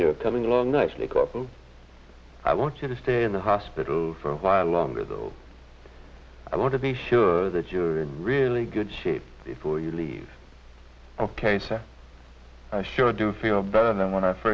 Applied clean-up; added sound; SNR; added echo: none; none; none; none.